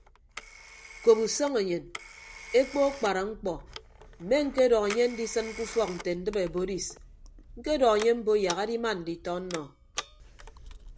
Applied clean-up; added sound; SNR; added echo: none; Telephone; 15 dB; none.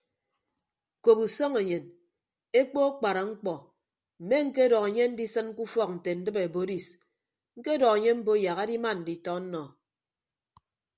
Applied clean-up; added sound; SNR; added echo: none; none; none; none.